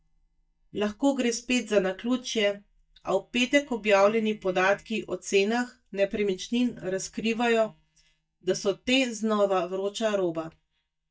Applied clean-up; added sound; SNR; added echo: neural mask model DeepFilterNet 3.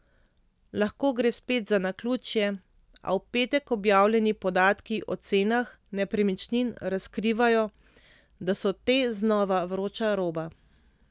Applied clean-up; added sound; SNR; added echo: none; none; none; none.